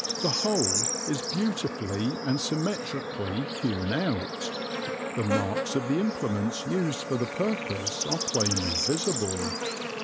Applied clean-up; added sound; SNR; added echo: none; Bird / Insect; 2 dB; none.